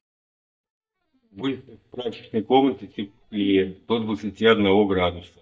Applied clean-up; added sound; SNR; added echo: neural mask model DeepFilterNet 3.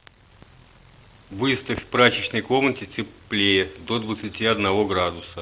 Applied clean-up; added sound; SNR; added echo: none; none; none; none.